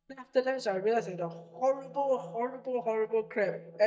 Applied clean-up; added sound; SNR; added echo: neural mask model DeepFilterNet 3.